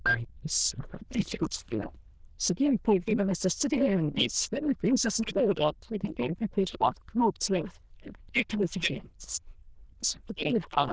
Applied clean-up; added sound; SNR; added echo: neural diffusion model UNIVERSE++.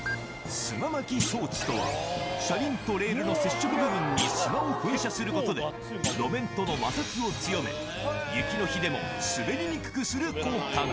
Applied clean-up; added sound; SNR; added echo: none; Thump, thud; 9 dB; none.